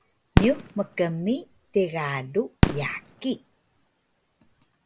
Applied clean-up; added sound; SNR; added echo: none; Fireworks; 0 dB; none.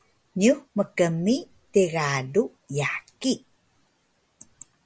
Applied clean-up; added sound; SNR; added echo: none; none; none; none.